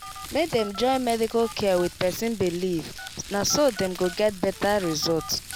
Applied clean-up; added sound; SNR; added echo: none; Telephone + Crumpling, crinkling; 14 dB; none.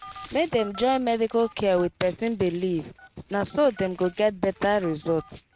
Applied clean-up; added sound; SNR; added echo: neural mask model RNNoise.